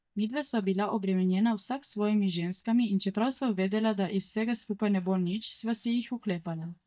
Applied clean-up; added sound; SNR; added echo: neural mask model DeepFilterNet 3.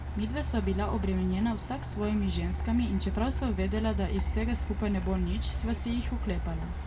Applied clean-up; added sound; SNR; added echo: none; Truck; 1 dB; reverberation time 0.2 s.